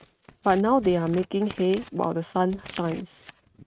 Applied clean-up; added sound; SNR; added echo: neural mask model RNNoise.